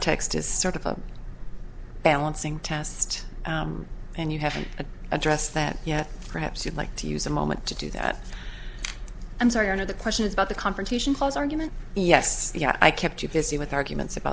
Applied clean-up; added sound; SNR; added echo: none; none; none; none.